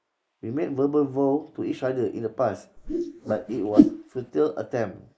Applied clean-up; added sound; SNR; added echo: neural mask model Resemble Enhance denoiser.